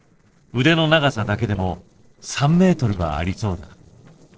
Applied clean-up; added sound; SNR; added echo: neural separator model SepFormer DNS4.